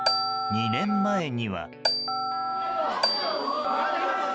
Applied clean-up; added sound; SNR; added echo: none; Marimba, xylophone + Telephone; -1 dB; none.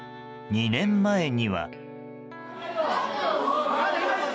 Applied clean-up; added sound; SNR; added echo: none; none; none; none.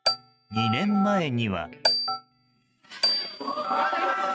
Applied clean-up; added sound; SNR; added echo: neural mask model RNNoise.